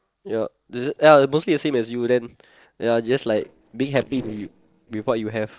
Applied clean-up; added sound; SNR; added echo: neural separator model SepFormer DNS4.